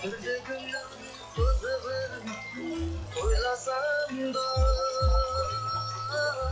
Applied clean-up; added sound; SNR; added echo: classical method log-MMSE.